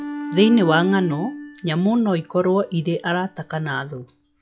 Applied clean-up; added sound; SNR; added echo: classical method log-MMSE.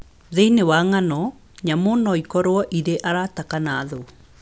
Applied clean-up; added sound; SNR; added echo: none; none; none; none.